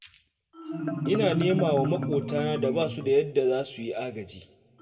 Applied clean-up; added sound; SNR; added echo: none; Marimba, xylophone; 6 dB; reverberation time 0.8 s.